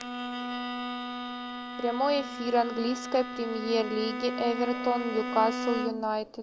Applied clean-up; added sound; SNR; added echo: none; Bowed string instrument; 5 dB; none.